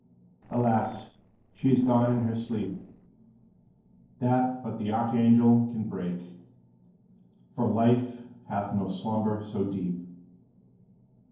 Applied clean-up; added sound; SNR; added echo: neural separator model SepFormer DNS4.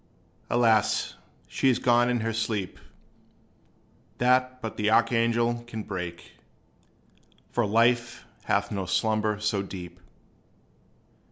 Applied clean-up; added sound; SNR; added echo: none; none; none; none.